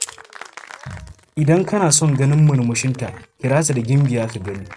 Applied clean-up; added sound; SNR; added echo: neural mask model RNNoise.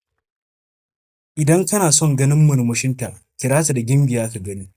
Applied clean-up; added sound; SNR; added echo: neural mask model DeepFilterNet 3.